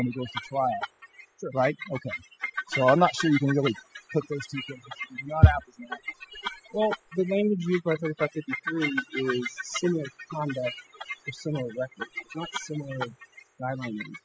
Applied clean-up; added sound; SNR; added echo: classical method spectral subtraction.